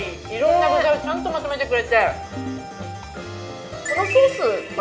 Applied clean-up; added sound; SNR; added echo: none; Ringtone; 14 dB; reverberation time 1.6 s.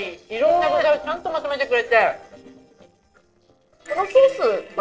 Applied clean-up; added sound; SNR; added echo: neural separator model SepFormer DNS4.